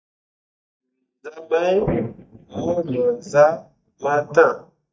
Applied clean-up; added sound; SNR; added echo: neural mask model DeepFilterNet 3.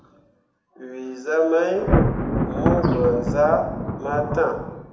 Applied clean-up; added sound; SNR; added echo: none; Thunder; 1 dB; reverberation time 0.8 s.